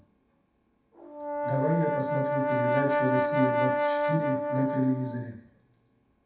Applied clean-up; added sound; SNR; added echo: none; Brass instrument; -2 dB; reverberation time 0.6 s.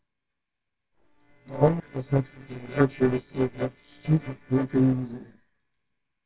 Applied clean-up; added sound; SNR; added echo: neural separator model SepFormer WHAMR!.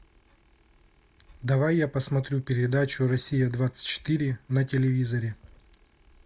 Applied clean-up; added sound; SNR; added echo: none; none; none; none.